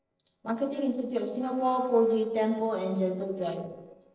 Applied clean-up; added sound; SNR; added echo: neural separator model SepFormer DNS4.